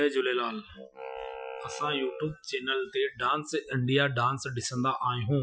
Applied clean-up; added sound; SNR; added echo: classical method Wiener filter.